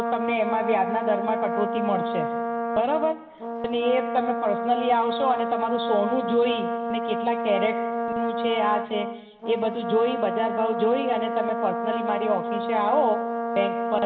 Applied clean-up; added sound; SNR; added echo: none; Brass instrument; 2 dB; reverberation time 2.0 s.